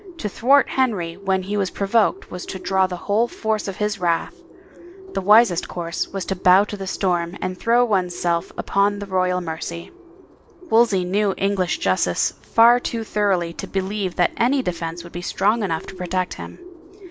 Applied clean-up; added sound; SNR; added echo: none; Bird; 19 dB; none.